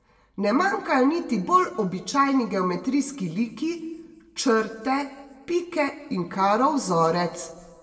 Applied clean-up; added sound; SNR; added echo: none; none; none; reverberation time 1.1 s.